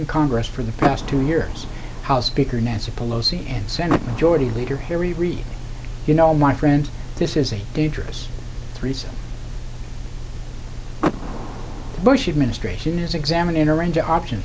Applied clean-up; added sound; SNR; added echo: none; Door / Car; 10 dB; none.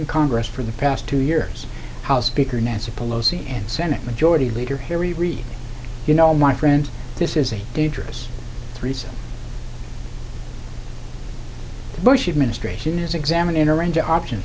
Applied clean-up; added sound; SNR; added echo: none; none; none; none.